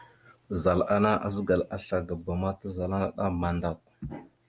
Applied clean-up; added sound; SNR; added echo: none; none; none; none.